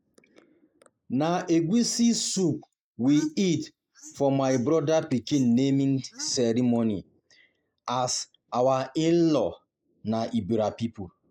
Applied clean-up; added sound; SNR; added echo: neural mask model Resemble Enhance denoiser.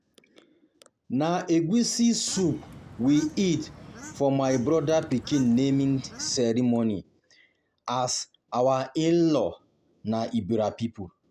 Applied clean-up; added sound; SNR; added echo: none; Bird / Fowl; 17 dB; none.